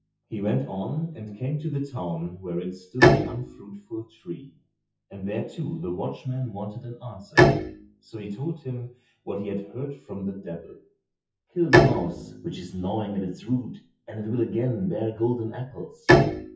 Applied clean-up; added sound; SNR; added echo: classical method WPE with log-MMSE.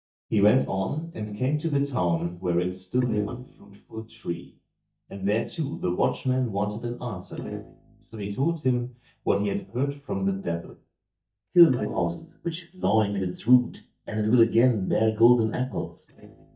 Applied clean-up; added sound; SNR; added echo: neural mask model DeepFilterNet 3.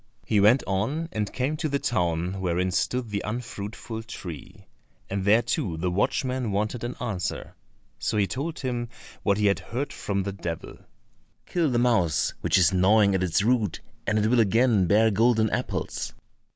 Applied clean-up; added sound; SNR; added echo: none; none; none; none.